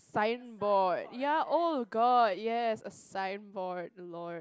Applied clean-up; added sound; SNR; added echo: none; none; none; none.